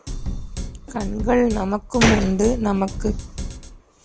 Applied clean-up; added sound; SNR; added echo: none; Drum kit + Gunshot, gunfire; 3 dB; none.